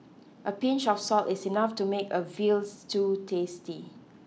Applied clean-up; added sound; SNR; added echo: none; none; none; none.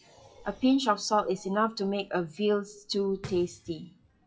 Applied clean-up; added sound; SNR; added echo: classical method WPE with log-MMSE.